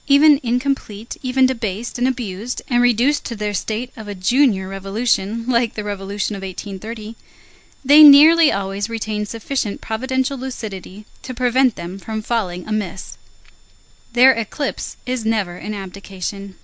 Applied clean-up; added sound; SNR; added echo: none; none; none; none.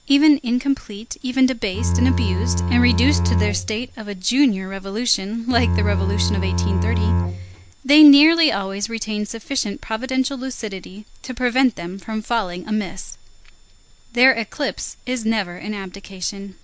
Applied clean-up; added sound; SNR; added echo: none; Bowed string instrument; -1 dB; none.